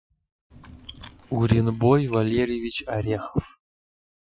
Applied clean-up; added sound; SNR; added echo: classical method Wiener filter.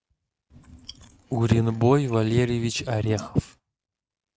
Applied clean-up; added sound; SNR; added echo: neural mask model RNNoise.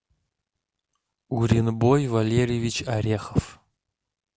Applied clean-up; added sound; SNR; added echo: none; none; none; none.